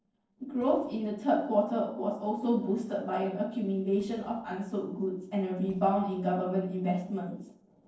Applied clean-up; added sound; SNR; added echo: neural separator model SepFormer DNS4.